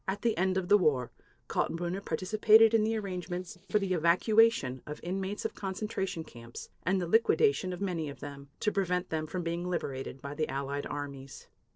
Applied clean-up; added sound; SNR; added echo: neural separator model SepFormer DNS4.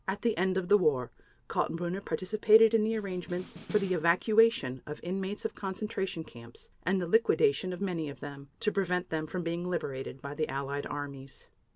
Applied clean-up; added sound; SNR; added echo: none; Snare drum; 16 dB; none.